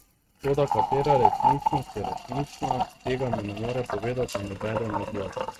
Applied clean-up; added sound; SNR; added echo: neural mask model RNNoise.